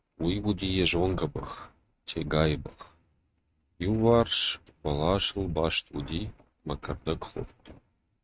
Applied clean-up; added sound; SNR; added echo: neural mask model RNNoise.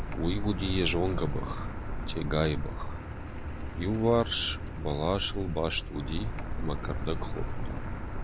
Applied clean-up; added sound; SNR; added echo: none; Car; 1 dB; none.